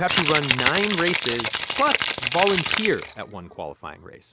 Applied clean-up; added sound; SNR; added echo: none; Rattle (instrument); 1 dB; none.